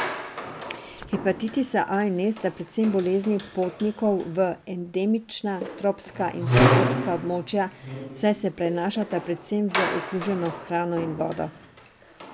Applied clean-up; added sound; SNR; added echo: none; Squeak; -2 dB; none.